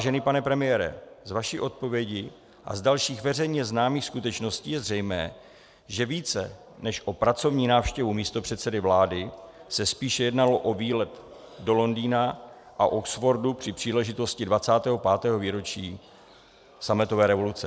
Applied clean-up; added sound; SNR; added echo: none; none; none; none.